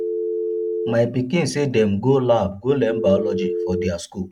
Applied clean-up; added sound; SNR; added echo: neural mask model RNNoise.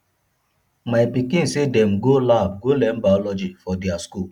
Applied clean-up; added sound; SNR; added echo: none; none; none; none.